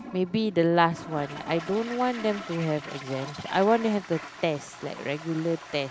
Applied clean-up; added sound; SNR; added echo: none; Toilet flush; 14 dB; none.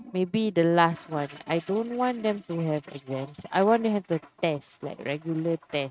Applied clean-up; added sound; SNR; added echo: neural mask model RNNoise.